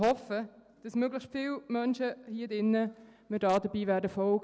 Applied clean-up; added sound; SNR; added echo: none; none; none; none.